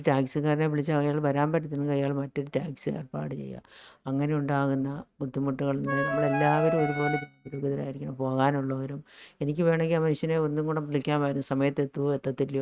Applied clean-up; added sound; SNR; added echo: neural mask model RNNoise.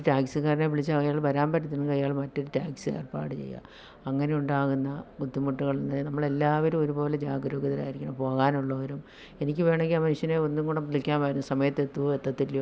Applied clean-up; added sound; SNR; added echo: none; none; none; none.